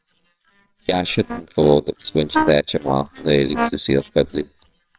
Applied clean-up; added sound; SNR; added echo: neural separator model SepFormer WHAMR!.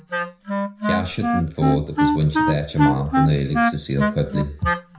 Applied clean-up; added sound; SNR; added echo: none; Wind instrument, woodwind instrument; -1 dB; reverberation time 0.5 s.